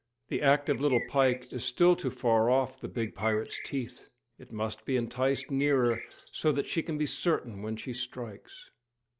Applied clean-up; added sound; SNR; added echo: none; Bird; 14 dB; none.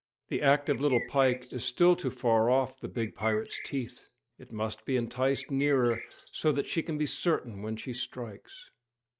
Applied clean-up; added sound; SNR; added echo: neural mask model RNNoise.